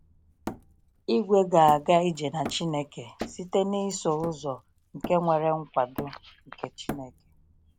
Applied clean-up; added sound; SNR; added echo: none; Hammer; 15 dB; none.